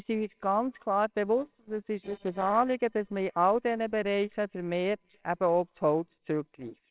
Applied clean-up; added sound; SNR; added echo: neural separator model SepFormer WHAMR!.